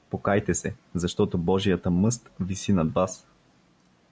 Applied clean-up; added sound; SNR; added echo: none; none; none; none.